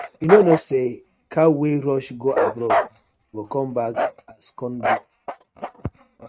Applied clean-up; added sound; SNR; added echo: neural mask model RNNoise.